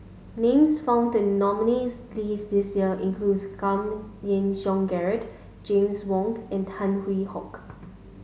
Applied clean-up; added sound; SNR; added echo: none; none; none; none.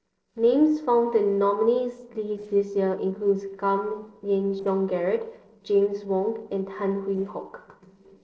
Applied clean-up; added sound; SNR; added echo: neural separator model SepFormer DNS4.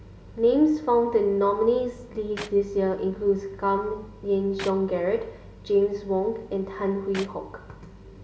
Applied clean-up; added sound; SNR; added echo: none; Clapping; 18 dB; reverberation time 0.5 s.